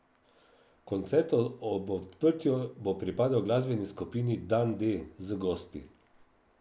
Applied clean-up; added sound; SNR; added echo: none; none; none; none.